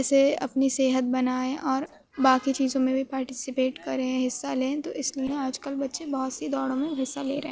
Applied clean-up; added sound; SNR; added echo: neural separator model SepFormer DNS4.